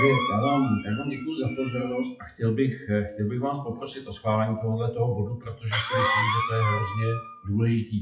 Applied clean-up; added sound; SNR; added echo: classical method WPE with log-MMSE.